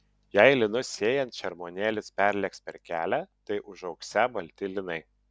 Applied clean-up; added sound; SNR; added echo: none; none; none; none.